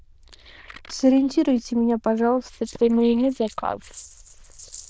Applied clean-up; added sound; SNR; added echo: neural diffusion model UNIVERSE++.